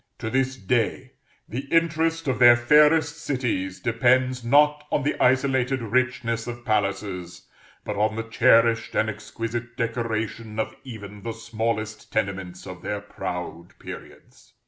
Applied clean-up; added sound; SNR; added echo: none; none; none; none.